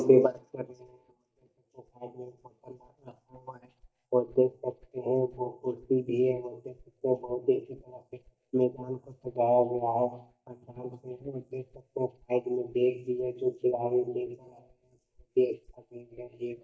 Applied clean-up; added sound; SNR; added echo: neural mask model DeepFilterNet 3.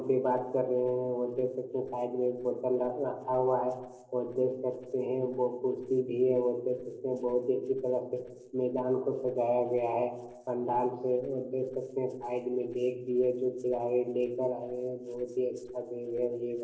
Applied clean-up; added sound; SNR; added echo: neural separator model SepFormer DNS4.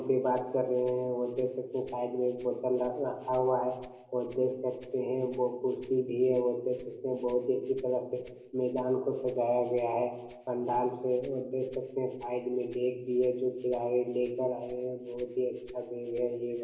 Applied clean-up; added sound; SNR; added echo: none; Rattle (instrument); 17 dB; reverberation time 0.8 s.